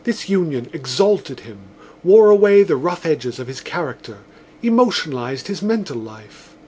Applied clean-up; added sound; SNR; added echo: none; none; none; none.